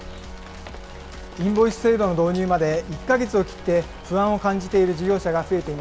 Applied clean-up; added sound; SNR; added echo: none; Rain + Organ; 17 dB; none.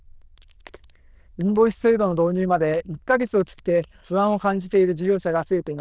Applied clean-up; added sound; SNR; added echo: neural diffusion model UNIVERSE++.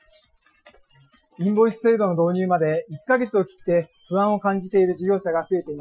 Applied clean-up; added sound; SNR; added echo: classical method Wiener filter.